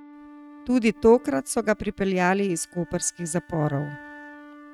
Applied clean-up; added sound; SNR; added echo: neural mask model RNNoise.